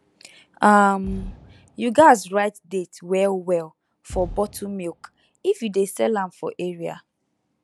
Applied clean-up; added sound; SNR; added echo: none; Fireworks; 19 dB; none.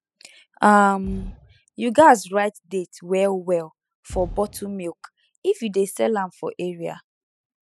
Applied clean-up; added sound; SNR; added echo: classical method spectral subtraction.